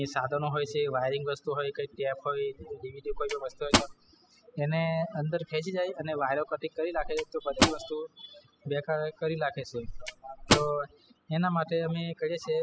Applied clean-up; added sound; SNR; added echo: classical method spectral subtraction.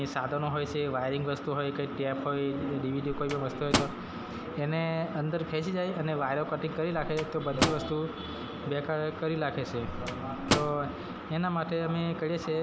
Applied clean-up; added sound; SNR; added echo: none; Microwave oven; 5 dB; none.